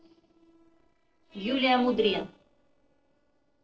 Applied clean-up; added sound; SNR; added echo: neural separator model SepFormer DNS4.